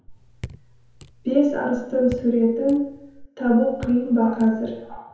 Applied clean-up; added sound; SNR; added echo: none; Raindrop / Drip; 19 dB; reverberation time 0.9 s.